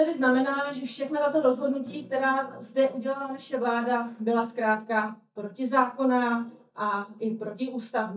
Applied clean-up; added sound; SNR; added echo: neural mask model DeepFilterNet 3.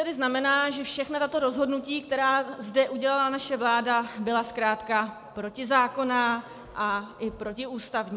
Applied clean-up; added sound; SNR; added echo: none; none; none; none.